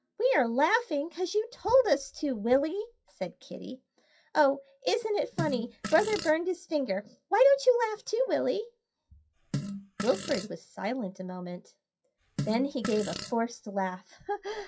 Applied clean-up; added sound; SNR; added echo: classical method WPE with log-MMSE.